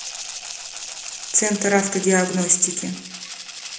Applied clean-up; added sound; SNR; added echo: none; Rattle (instrument); 11 dB; reverberation time 0.8 s.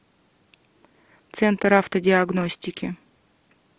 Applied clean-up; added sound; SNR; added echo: none; none; none; none.